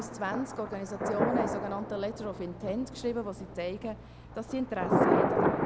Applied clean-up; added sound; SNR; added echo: none; Thunder; -3 dB; none.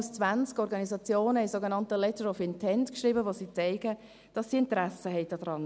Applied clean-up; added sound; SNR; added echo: none; none; none; none.